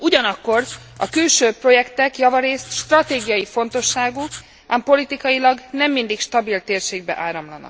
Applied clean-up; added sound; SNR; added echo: none; Writing; 18 dB; none.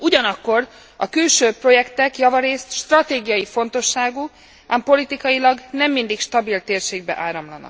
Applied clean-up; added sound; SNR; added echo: none; none; none; none.